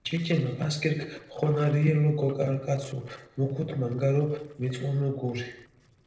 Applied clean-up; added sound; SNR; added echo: neural separator model SepFormer DNS4.